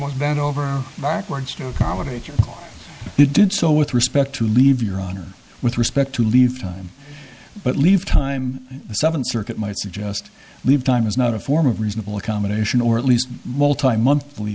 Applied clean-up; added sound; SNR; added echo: none; none; none; none.